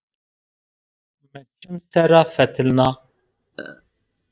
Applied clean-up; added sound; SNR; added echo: neural mask model DeepFilterNet 3.